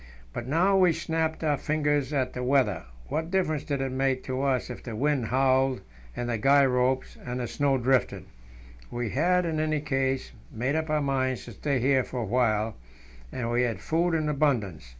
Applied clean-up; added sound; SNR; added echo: none; none; none; none.